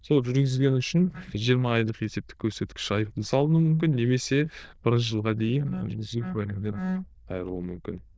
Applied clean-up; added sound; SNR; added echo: neural diffusion model UNIVERSE++.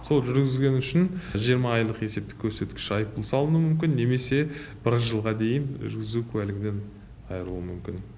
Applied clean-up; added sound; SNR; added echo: none; none; none; none.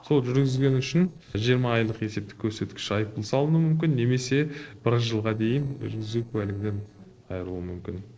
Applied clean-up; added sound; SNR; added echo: neural separator model SepFormer DNS4.